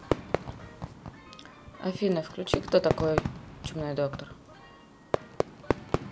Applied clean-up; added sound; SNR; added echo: none; Fireworks; 1 dB; none.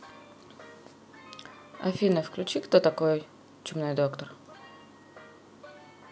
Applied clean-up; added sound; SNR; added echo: none; none; none; none.